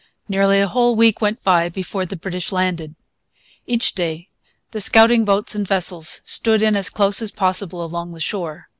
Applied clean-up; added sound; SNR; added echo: none; none; none; none.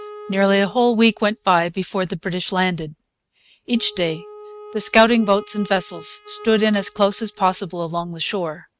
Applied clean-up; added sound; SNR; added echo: neural mask model RNNoise.